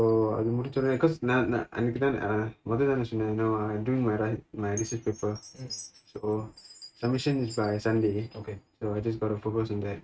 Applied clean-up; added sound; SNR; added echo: neural mask model RNNoise.